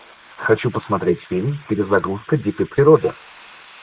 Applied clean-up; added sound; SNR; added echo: neural mask model Resemble Enhance denoiser.